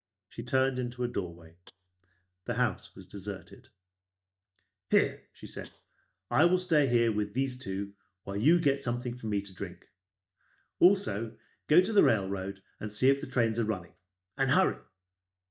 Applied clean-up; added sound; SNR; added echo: neural mask model DeepFilterNet 3.